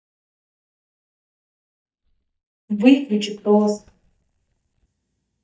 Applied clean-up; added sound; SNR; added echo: neural mask model DeepFilterNet 3.